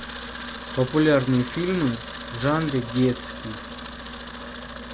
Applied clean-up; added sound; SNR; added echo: none; Camera; 11 dB; none.